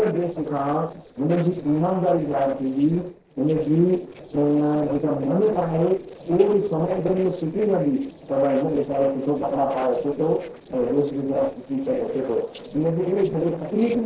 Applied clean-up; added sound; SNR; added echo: neural separator model SepFormer DNS4.